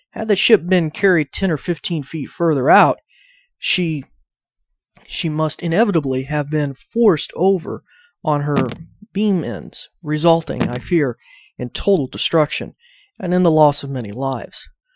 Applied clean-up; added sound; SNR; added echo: classical method Wiener filter.